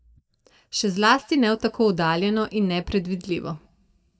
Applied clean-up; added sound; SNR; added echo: neural mask model DeepFilterNet 3.